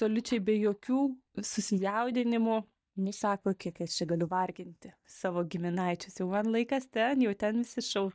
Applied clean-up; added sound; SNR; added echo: neural mask model DeepFilterNet 3.